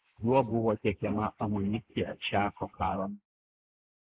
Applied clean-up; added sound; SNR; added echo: neural mask model Resemble Enhance denoiser.